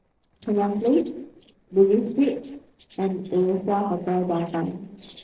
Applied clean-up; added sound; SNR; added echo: neural separator model SepFormer DNS4.